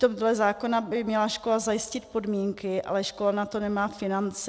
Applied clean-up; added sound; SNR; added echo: none; none; none; none.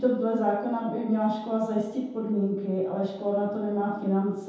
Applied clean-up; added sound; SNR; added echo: none; none; none; reverberation time 0.8 s.